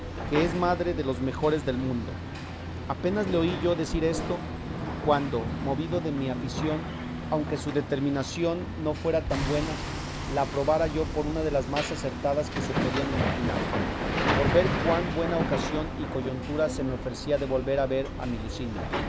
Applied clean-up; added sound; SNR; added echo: none; Hammer; 2 dB; none.